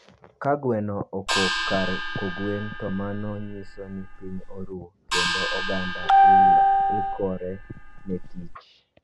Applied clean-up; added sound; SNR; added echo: none; Gong; 6 dB; none.